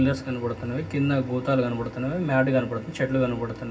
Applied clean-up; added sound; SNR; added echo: none; none; none; reverberation time 0.4 s.